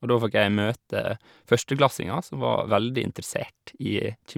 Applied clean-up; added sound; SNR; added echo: none; none; none; none.